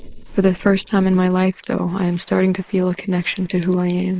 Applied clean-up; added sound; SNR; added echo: neural mask model Resemble Enhance denoiser.